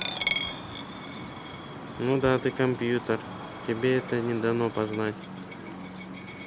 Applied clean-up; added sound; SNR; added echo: none; Coin (dropping); 10 dB; none.